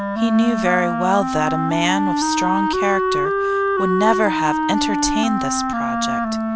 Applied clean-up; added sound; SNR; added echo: none; Wind instrument, woodwind instrument; -2 dB; none.